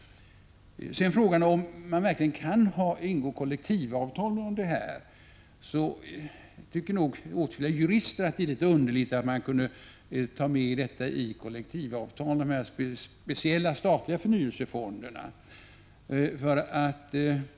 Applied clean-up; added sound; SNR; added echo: none; none; none; none.